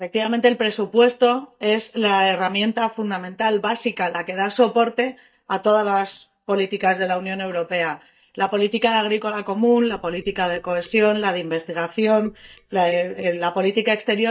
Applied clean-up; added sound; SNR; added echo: neural mask model DeepFilterNet 3.